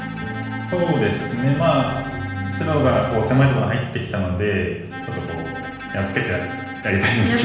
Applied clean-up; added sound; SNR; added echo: none; Bowed string instrument; 11 dB; reverberation time 1.1 s.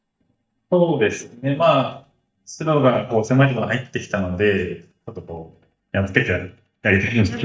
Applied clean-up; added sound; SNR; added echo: neural mask model DeepFilterNet 3.